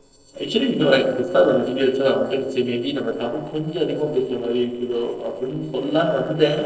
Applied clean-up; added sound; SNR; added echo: neural separator model SepFormer DNS4.